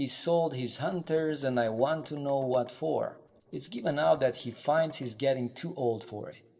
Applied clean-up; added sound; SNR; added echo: neural separator model SepFormer DNS4.